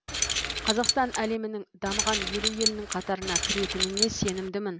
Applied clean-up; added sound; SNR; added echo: none; Keys jangling; -1 dB; none.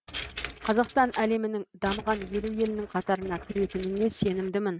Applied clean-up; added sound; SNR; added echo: neural mask model RNNoise.